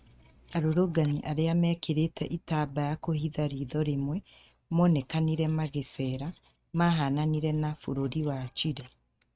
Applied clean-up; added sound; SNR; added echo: neural mask model RNNoise.